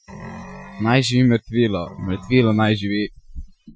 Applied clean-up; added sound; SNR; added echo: classical method Wiener filter.